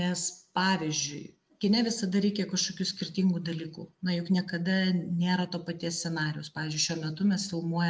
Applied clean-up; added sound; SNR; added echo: none; none; none; none.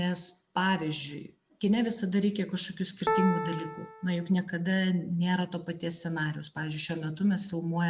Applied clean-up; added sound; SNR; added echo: none; Piano; 5 dB; none.